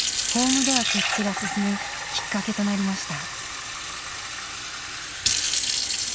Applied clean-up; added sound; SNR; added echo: none; Fill (with liquid) / Sink (filling or washing); -2 dB; none.